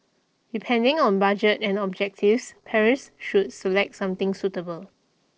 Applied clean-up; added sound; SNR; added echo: neural separator model SepFormer DNS4.